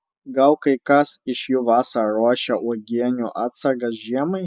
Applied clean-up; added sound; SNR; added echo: none; none; none; none.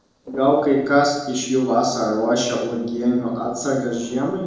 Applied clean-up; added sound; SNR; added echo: neural separator model SepFormer DNS4.